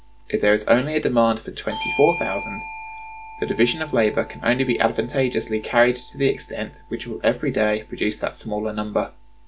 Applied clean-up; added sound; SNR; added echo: none; Bell / Doorbell; 15 dB; none.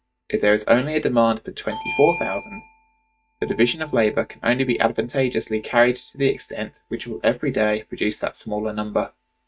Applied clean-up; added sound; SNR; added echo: neural mask model RNNoise.